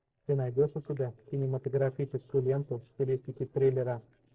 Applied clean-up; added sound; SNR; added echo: neural separator model SepFormer DNS4.